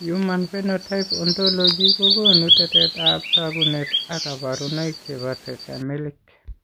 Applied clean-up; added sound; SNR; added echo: none; Bird vocalization, bird call, bird song; -3 dB; none.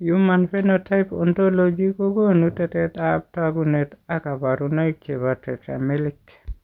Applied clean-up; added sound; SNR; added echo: none; none; none; none.